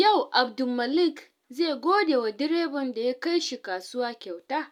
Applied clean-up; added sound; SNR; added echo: none; none; none; none.